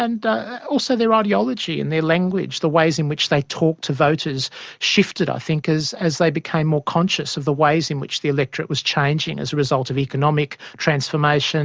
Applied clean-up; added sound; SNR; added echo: none; none; none; none.